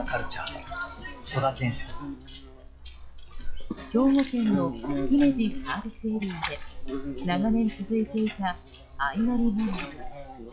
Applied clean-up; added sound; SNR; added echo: classical method log-MMSE.